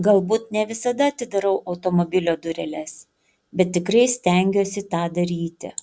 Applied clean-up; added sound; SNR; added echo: none; none; none; none.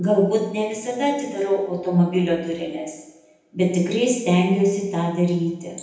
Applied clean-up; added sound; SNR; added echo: none; none; none; reverberation time 0.9 s.